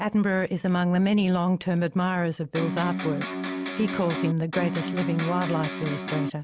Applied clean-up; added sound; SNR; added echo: none; Electric guitar; 5 dB; none.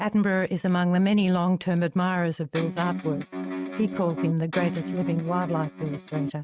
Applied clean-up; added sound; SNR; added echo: neural mask model RNNoise.